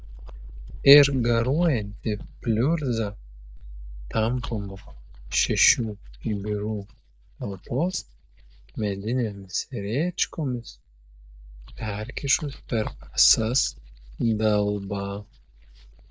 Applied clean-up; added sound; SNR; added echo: neural mask model DeepFilterNet 3.